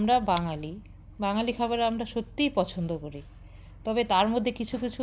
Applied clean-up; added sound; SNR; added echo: none; Engine starting / Car; 18 dB; none.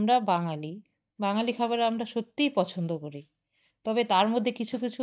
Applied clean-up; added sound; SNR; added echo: neural mask model DeepFilterNet 3.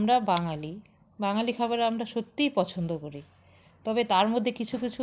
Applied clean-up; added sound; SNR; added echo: none; none; none; none.